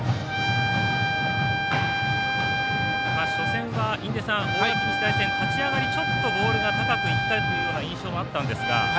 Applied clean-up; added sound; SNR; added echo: none; Trumpet; 0 dB; none.